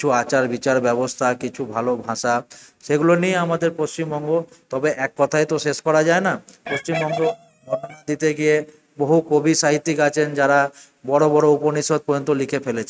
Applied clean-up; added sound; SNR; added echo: neural mask model RNNoise.